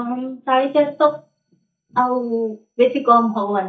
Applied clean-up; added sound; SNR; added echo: neural mask model DeepFilterNet 3.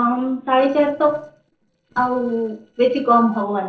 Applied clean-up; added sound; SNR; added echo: neural separator model SepFormer DNS4.